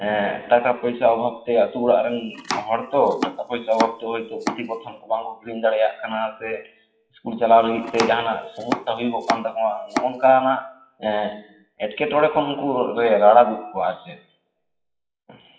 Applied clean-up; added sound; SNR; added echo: classical method WPE with log-MMSE.